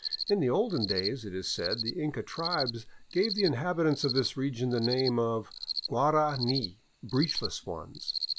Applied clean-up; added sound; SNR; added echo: none; Cricket; 7 dB; none.